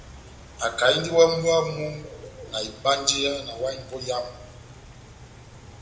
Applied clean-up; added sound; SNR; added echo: none; Bird / Rain; 18 dB; reverberation time 0.7 s.